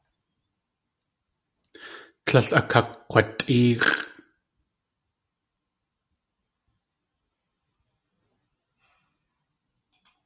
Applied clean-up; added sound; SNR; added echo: none; none; none; none.